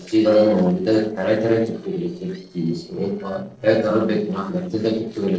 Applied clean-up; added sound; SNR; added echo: neural separator model SepFormer DNS4.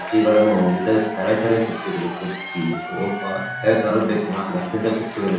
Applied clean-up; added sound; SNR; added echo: none; Applause / Crowd / Cheering; 10 dB; reverberation time 0.7 s.